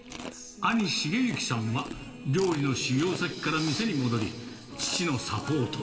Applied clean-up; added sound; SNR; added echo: none; Chewing, mastication; 16 dB; reverberation time 2.2 s.